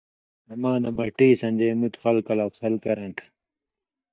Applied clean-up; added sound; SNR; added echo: neural mask model DeepFilterNet 3.